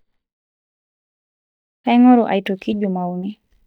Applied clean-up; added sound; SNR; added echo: neural mask model DeepFilterNet 3.